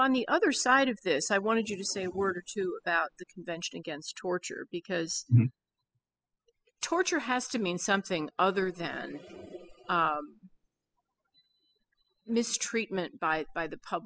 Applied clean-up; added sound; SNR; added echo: classical method spectral subtraction.